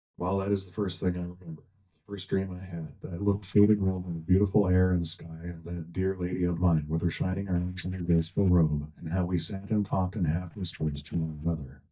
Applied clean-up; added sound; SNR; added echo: neural mask model DeepFilterNet 3.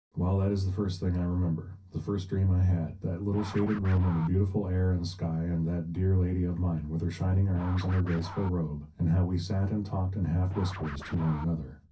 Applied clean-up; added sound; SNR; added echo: none; Scratching (performance technique); 18 dB; reverberation time 0.3 s.